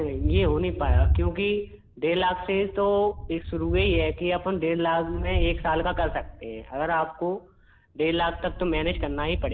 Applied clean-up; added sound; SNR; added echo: none; Thunder; 3 dB; none.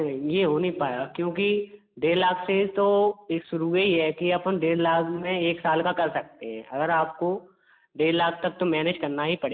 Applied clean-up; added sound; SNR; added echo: none; none; none; none.